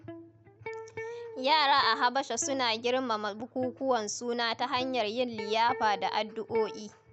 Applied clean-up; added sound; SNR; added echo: none; Electric guitar; 14 dB; none.